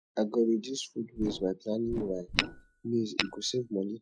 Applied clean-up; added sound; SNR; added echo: classical method log-MMSE.